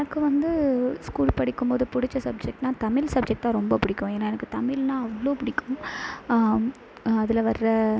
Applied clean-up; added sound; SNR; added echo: none; none; none; none.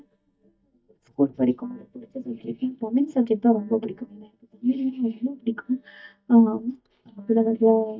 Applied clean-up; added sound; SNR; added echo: neural mask model DeepFilterNet 3.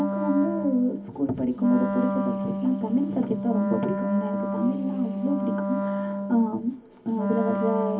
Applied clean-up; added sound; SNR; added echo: none; Wind instrument, woodwind instrument; 2 dB; reverberation time 0.3 s.